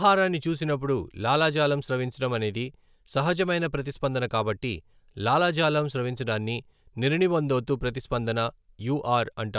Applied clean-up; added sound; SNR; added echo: none; none; none; none.